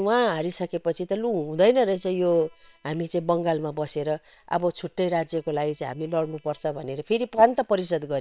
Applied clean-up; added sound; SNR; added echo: neural separator model SepFormer WHAM!.